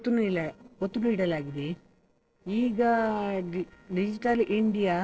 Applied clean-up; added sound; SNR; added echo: neural separator model SepFormer DNS4.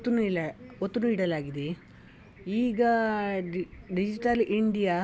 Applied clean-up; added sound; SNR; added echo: none; none; none; none.